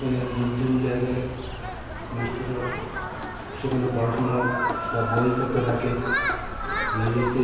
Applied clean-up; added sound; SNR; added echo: none; Human group actions; 3 dB; reverberation time 1.2 s.